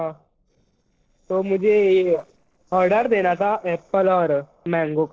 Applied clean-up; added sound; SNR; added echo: neural separator model SepFormer DNS4.